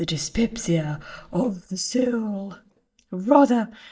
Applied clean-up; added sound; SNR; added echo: neural mask model DeepFilterNet 3.